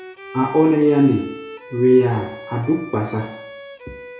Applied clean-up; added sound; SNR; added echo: none; Bowed string instrument; 17 dB; reverberation time 0.6 s.